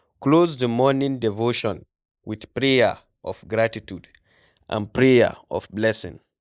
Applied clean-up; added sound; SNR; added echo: neural mask model Resemble Enhance denoiser.